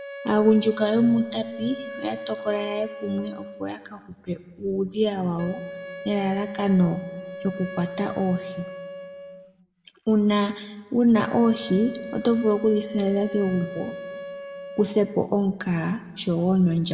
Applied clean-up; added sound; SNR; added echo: none; Wind instrument, woodwind instrument; 14 dB; reverberation time 1.1 s.